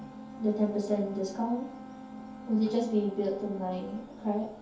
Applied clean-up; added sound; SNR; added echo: none; Brass instrument; 17 dB; reverberation time 0.6 s.